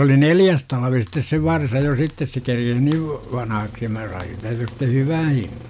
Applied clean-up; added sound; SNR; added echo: none; Engine; 18 dB; none.